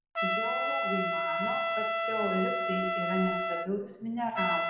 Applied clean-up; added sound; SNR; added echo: none; Trumpet; -3 dB; reverberation time 1.0 s.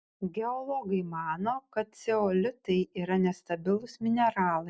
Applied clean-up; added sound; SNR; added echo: none; none; none; none.